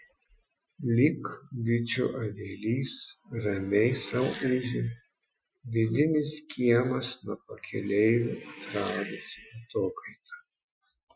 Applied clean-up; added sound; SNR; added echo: classical method Wiener filter.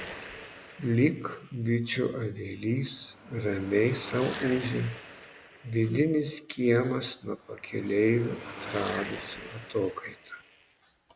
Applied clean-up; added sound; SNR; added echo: none; Car passing by / Traffic noise, roadway noise / Engine; 14 dB; none.